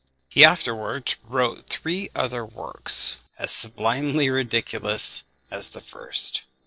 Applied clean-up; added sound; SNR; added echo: neural separator model SepFormer DNS4.